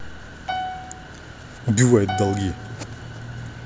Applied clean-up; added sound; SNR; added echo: none; Piano; 9 dB; none.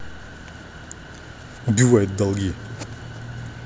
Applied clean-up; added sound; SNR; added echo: none; none; none; none.